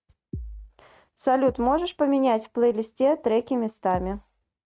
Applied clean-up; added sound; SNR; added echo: neural mask model RNNoise.